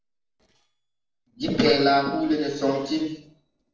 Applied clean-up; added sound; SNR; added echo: neural separator model SepFormer DNS4.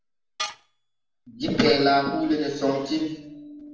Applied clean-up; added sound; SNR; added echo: none; Tools; 17 dB; reverberation time 0.8 s.